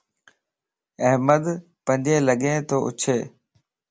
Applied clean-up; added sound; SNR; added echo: none; none; none; none.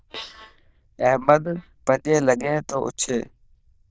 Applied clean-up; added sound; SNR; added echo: neural diffusion model UNIVERSE++.